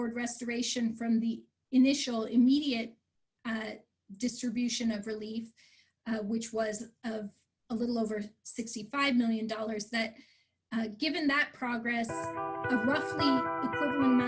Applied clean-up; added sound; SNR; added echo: none; Electric guitar; 1 dB; none.